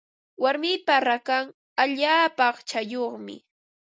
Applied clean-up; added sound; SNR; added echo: none; none; none; none.